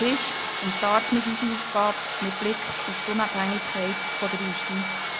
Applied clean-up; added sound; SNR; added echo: none; Sawing; -1 dB; none.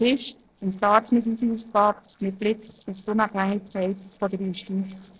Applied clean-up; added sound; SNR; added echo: neural separator model SepFormer DNS4.